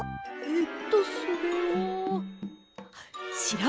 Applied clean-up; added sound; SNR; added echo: none; none; none; none.